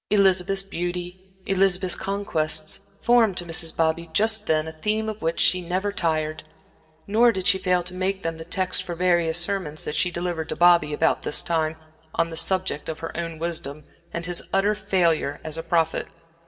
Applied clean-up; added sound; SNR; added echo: none; none; none; reverberation time 1.4 s.